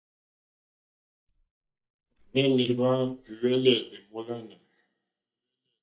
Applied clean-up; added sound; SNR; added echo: neural mask model DeepFilterNet 3.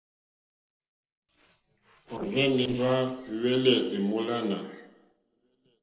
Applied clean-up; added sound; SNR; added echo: neural separator model SepFormer DNS4.